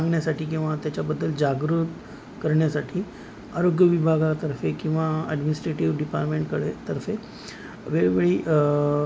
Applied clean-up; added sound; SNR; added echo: none; none; none; none.